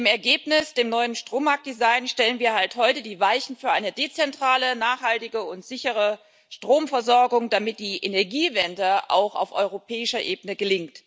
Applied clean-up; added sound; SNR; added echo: none; none; none; none.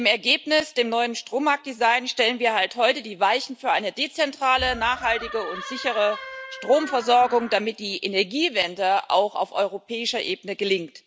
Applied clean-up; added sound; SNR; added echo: none; Door; 12 dB; none.